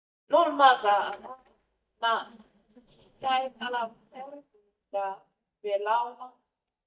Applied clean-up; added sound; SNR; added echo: neural mask model DeepFilterNet 3.